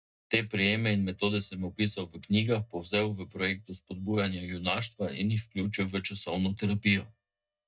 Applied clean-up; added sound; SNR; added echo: neural mask model DeepFilterNet 3.